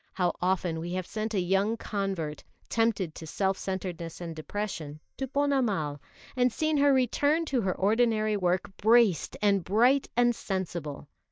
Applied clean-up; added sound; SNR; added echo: neural mask model DeepFilterNet 3.